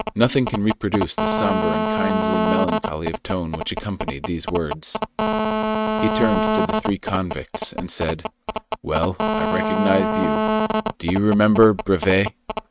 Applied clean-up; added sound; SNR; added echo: neural mask model RNNoise.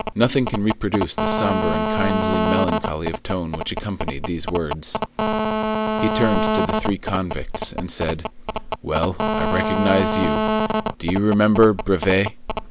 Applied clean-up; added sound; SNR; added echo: none; Telephone; 1 dB; none.